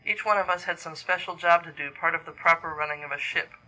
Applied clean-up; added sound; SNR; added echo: none; none; none; none.